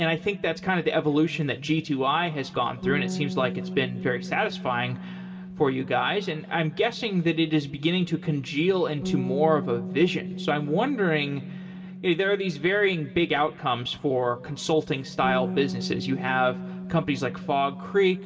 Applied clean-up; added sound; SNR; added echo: none; Bass guitar; 10 dB; reverberation time 1.4 s.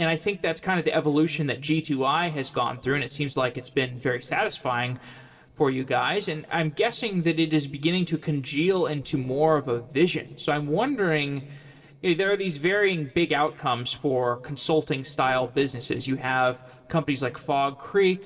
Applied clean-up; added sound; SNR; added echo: neural separator model SepFormer DNS4.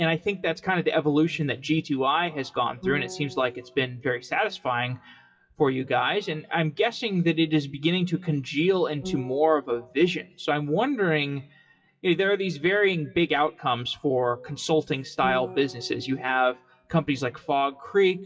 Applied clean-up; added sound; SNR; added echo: classical method WPE with log-MMSE.